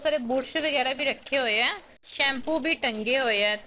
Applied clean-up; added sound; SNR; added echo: neural separator model SepFormer DNS4.